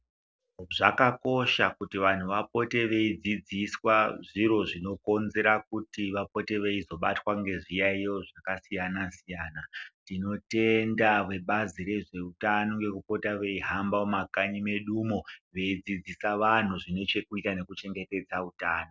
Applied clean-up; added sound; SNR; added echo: none; none; none; none.